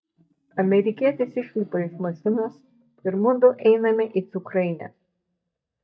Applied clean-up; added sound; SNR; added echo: neural mask model DeepFilterNet 3.